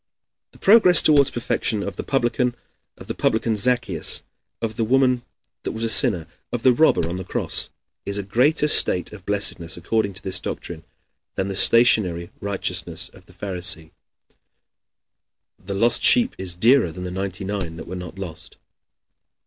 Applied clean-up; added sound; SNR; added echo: none; Wood; 8 dB; none.